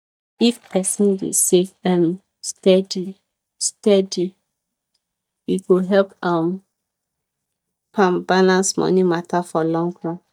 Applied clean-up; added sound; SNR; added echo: neural mask model DeepFilterNet 3.